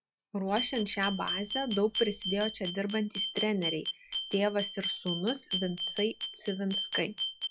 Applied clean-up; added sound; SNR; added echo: classical method log-MMSE.